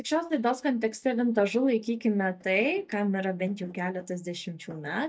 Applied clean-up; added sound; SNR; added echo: neural mask model DeepFilterNet 3.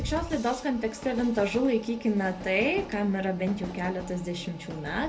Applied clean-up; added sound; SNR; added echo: none; Train; 12 dB; reverberation time 0.3 s.